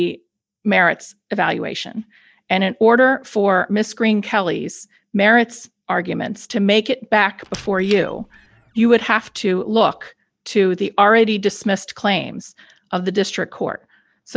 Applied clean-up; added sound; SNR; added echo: neural mask model DeepFilterNet 3.